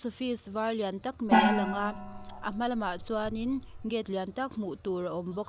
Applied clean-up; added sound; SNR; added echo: none; Gong; -2 dB; none.